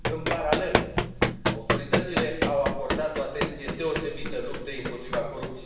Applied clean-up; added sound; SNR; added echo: none; Run; -3 dB; reverberation time 0.9 s.